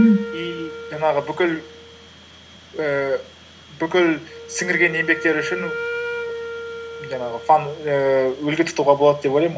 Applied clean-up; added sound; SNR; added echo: none; Wind instrument, woodwind instrument; 12 dB; none.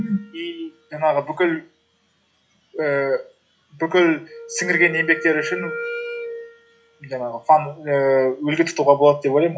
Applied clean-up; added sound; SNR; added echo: classical method log-MMSE.